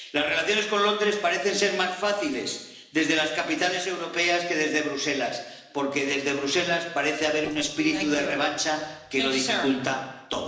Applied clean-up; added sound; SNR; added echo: neural separator model SepFormer DNS4.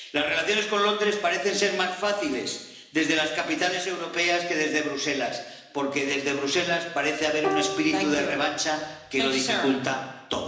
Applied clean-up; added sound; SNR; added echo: none; Plucked string instrument; 7 dB; reverberation time 1.0 s.